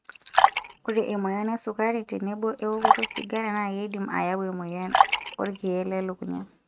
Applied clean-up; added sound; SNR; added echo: neural mask model RNNoise.